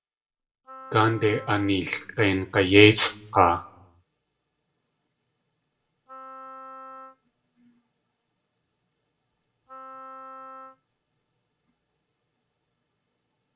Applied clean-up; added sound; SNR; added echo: none; Wind instrument, woodwind instrument; 18 dB; reverberation time 0.3 s.